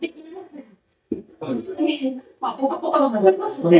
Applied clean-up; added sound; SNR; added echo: neural mask model DeepFilterNet 3.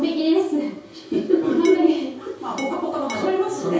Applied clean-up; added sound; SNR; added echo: none; Glass; 16 dB; reverberation time 0.6 s.